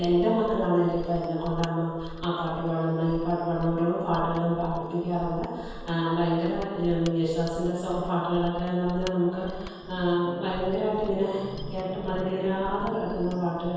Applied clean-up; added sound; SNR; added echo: none; Mechanisms; 14 dB; reverberation time 1.2 s.